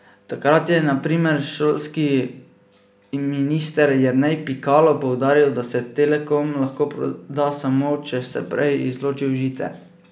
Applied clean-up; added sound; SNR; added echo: none; none; none; none.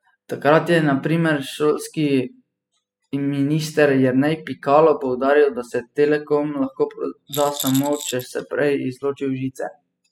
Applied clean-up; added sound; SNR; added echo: classical method spectral subtraction.